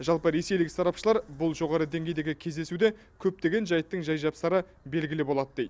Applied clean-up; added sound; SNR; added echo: none; none; none; none.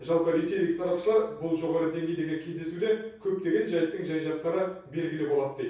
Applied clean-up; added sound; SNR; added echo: none; none; none; reverberation time 0.6 s.